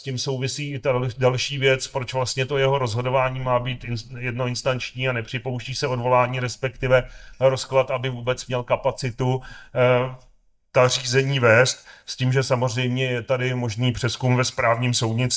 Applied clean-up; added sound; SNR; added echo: neural mask model DeepFilterNet 3.